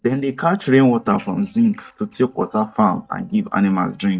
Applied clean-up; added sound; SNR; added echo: neural mask model DeepFilterNet 3.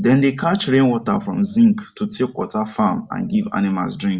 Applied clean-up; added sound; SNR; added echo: none; none; none; none.